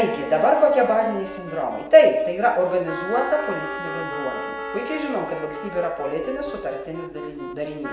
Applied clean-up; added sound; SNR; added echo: none; Wind instrument, woodwind instrument + Wind instrument, woodwind instrument; 11 dB; none.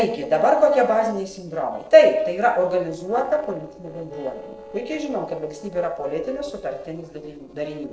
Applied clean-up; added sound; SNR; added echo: neural separator model SepFormer DNS4.